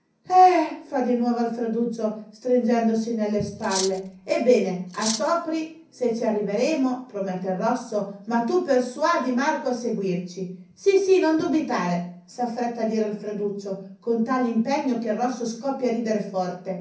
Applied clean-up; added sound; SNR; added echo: none; Cutlery, silverware; 9 dB; reverberation time 0.6 s.